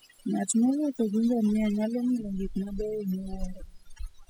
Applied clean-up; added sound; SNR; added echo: classical method spectral subtraction.